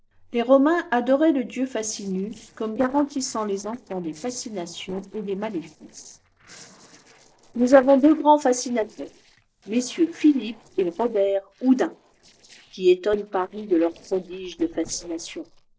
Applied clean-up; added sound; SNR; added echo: neural separator model SepFormer DNS4.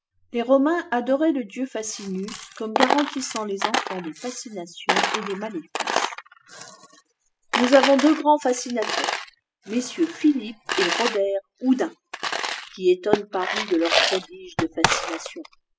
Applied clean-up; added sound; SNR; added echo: classical method spectral subtraction.